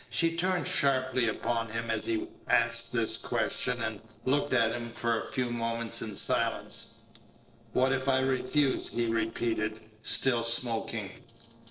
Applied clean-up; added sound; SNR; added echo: neural separator model SepFormer DNS4.